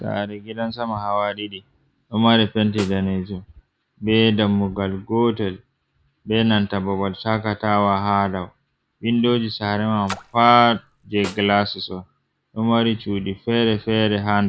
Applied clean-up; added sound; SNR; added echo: none; Snare drum + Splash, splatter; 17 dB; none.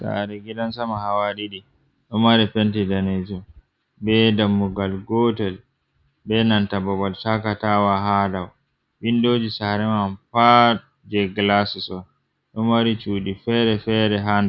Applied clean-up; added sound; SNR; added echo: none; none; none; none.